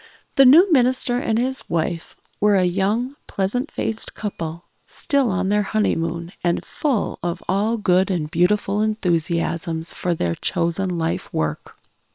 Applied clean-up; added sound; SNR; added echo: neural separator model SepFormer WHAM!.